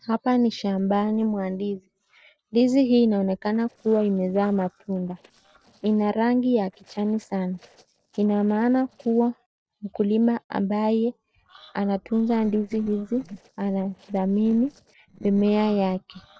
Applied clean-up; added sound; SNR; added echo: neural separator model SepFormer DNS4.